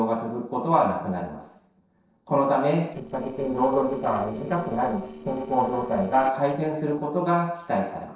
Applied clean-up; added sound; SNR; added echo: neural separator model SepFormer DNS4.